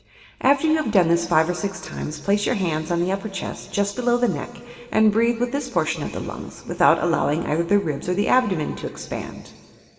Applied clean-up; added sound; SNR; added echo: none; none; none; reverberation time 2.5 s.